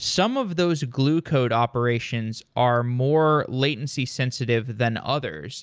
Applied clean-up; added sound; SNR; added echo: none; none; none; none.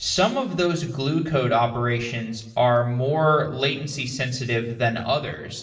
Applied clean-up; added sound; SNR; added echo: none; none; none; reverberation time 0.8 s.